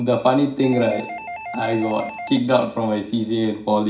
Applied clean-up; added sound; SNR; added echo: none; Doorbell; 13 dB; reverberation time 0.5 s.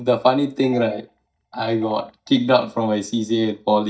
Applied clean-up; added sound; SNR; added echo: neural mask model DeepFilterNet 3.